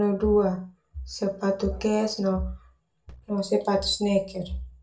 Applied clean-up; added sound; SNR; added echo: none; none; none; reverberation time 0.3 s.